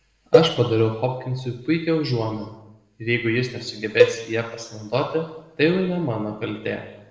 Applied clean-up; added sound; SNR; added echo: neural separator model SepFormer DNS4.